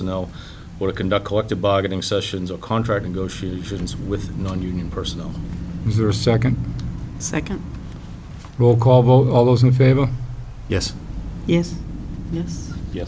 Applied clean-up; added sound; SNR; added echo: none; Wind; 12 dB; none.